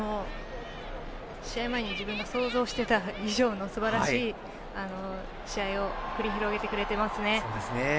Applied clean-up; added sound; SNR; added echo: none; none; none; none.